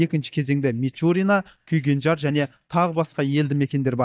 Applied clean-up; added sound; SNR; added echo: neural mask model DeepFilterNet 3.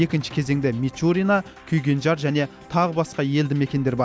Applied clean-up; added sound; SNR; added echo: none; none; none; none.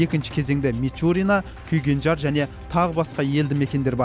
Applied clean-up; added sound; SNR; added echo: none; Engine starting / Motorcycle; 17 dB; none.